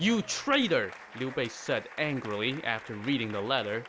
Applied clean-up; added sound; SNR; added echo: none; Applause; 16 dB; none.